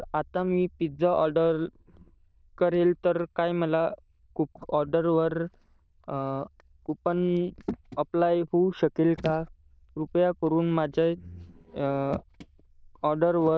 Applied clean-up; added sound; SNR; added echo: neural diffusion model UNIVERSE++.